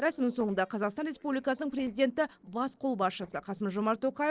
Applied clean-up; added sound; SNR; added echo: neural separator model SepFormer DNS4.